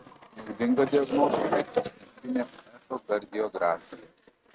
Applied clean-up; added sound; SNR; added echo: neural mask model RNNoise.